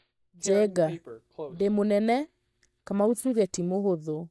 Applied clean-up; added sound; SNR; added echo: neural mask model DeepFilterNet 3.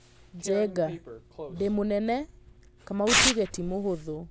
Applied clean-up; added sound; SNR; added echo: none; Tearing; 0 dB; none.